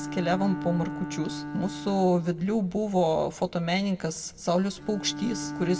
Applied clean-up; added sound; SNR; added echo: none; Bowed string instrument; 10 dB; reverberation time 1.1 s.